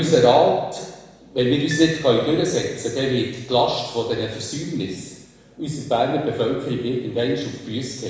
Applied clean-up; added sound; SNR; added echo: none; Piano; 14 dB; reverberation time 1.0 s.